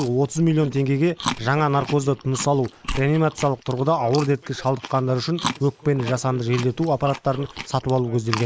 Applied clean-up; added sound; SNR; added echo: neural mask model Resemble Enhance denoiser.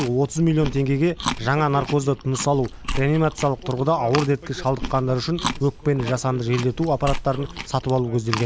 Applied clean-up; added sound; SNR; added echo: none; Chewing, mastication; 10 dB; none.